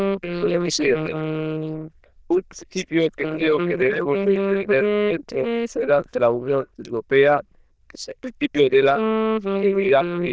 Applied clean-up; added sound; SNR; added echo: neural diffusion model UNIVERSE++.